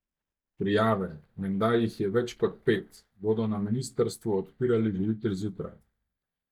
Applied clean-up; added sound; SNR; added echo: neural mask model DeepFilterNet 3.